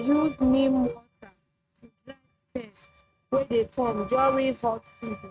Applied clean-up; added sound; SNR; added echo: neural mask model RNNoise.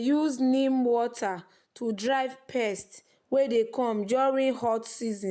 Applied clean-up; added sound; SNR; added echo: none; none; none; none.